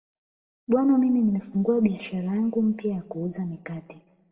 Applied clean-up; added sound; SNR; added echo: none; none; none; reverberation time 1.1 s.